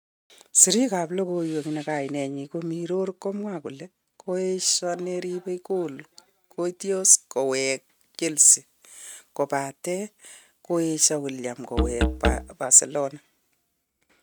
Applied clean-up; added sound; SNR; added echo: neural mask model RNNoise.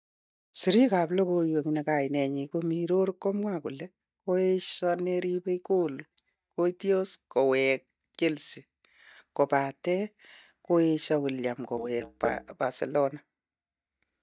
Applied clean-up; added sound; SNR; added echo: neural mask model DeepFilterNet 3.